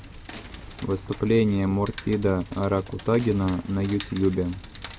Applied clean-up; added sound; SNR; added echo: none; Rain + Gunshot, gunfire; 19 dB; none.